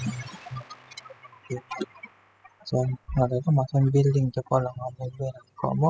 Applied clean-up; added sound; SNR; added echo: classical method spectral subtraction.